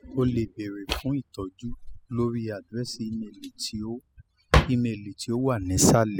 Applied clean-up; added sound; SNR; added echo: classical method spectral subtraction.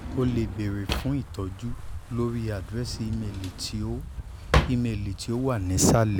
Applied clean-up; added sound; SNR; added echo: none; Wind + Drawer open or close; 4 dB; none.